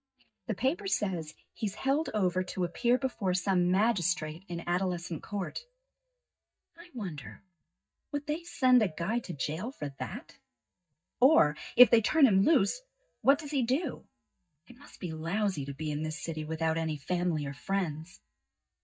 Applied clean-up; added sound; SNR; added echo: neural mask model DeepFilterNet 3.